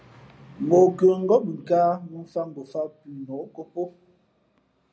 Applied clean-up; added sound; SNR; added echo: none; none; none; none.